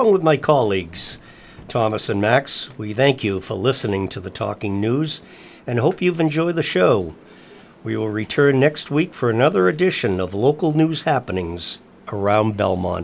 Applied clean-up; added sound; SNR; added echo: none; none; none; none.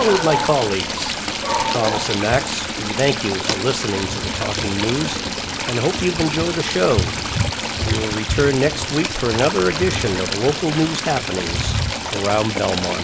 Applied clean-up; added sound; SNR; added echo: none; Stream / Trickle, dribble + Dog; 2 dB; none.